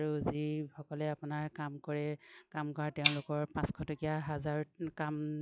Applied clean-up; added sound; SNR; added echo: classical method log-MMSE.